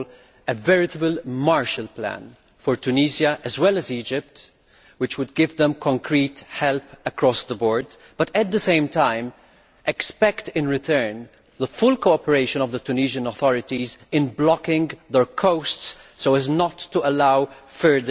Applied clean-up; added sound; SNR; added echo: none; none; none; none.